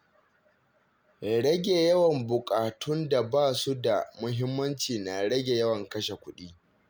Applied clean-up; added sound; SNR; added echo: none; none; none; none.